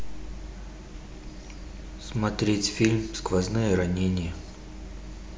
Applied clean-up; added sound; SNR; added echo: none; none; none; none.